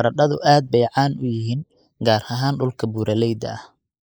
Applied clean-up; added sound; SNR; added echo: neural mask model Resemble Enhance denoiser.